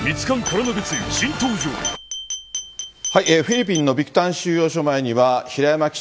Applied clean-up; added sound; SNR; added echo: none; Glass; 10 dB; none.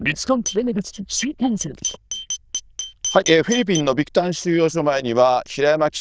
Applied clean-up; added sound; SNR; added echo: neural diffusion model UNIVERSE++.